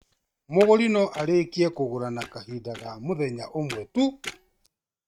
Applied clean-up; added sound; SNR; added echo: neural mask model RNNoise.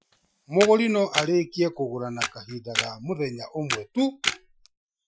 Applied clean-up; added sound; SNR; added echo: classical method Wiener filter.